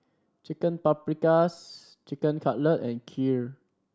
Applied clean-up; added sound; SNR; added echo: none; none; none; none.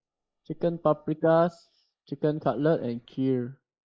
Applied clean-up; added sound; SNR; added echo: neural mask model Resemble Enhance denoiser.